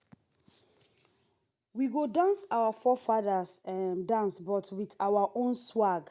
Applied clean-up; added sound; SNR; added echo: none; none; none; none.